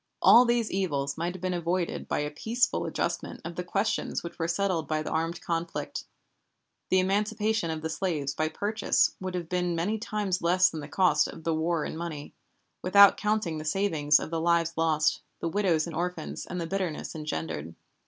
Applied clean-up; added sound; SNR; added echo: none; none; none; none.